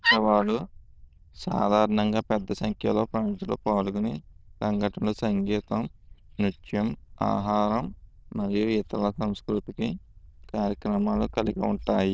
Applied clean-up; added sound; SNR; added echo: neural diffusion model UNIVERSE++.